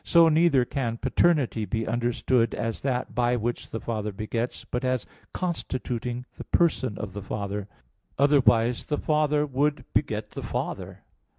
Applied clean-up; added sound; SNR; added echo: none; none; none; none.